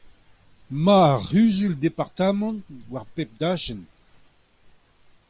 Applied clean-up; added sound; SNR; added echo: none; none; none; none.